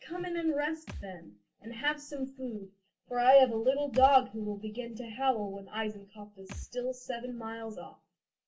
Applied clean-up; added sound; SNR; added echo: none; Thump, thud; 17 dB; reverberation time 0.2 s.